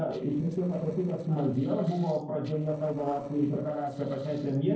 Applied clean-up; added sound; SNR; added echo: neural separator model SepFormer DNS4.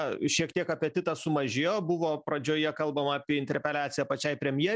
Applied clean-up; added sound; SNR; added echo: none; none; none; none.